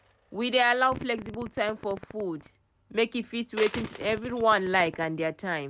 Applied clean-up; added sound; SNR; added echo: none; Coin (dropping) + Fart; 15 dB; none.